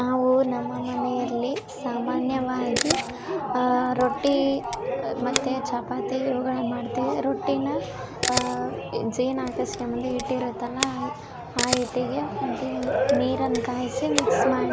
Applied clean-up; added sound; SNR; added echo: none; Camera; 8 dB; none.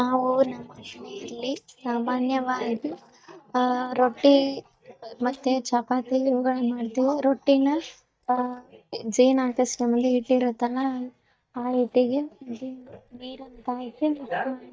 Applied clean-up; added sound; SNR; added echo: neural mask model DeepFilterNet 3.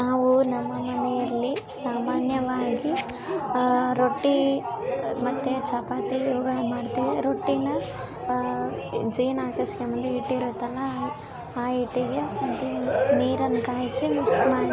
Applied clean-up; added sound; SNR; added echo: none; none; none; none.